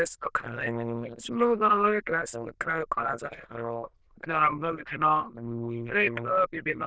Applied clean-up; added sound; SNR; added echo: neural diffusion model UNIVERSE++.